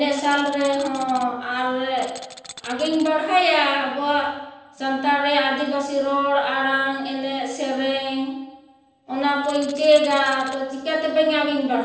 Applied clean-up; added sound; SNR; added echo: none; Tools; 18 dB; reverberation time 0.9 s.